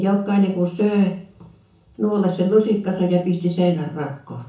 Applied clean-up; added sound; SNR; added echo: none; none; none; reverberation time 0.6 s.